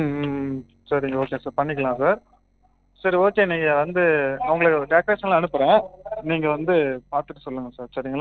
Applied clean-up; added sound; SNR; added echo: neural separator model SepFormer DNS4.